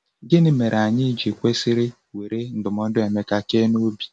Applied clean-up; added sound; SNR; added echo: none; none; none; none.